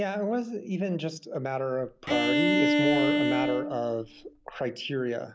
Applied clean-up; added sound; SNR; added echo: none; Bowed string instrument; -4 dB; none.